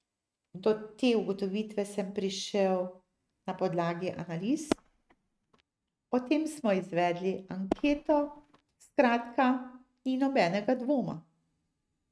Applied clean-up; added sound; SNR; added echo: neural mask model RNNoise.